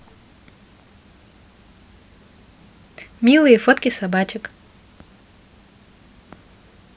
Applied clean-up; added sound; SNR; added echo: none; none; none; none.